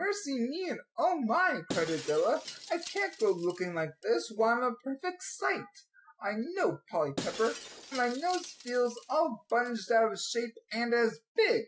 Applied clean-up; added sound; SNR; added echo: none; Shatter; 15 dB; none.